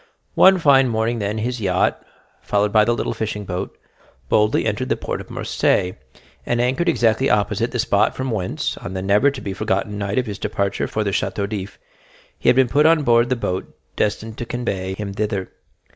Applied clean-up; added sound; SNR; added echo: none; none; none; none.